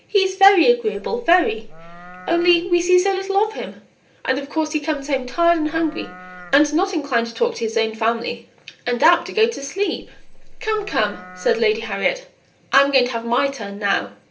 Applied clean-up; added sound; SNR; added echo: none; Livestock, farm animals, working animals; 17 dB; reverberation time 0.3 s.